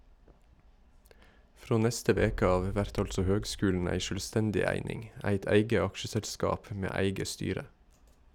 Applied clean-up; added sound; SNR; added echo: none; Boom; 11 dB; none.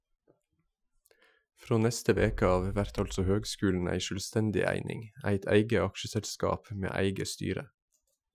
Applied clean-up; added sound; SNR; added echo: classical method Wiener filter.